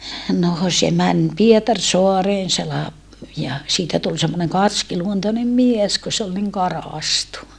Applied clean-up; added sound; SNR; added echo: none; none; none; none.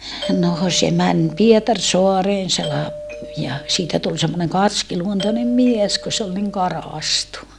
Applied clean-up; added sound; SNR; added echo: none; Doorbell; 14 dB; none.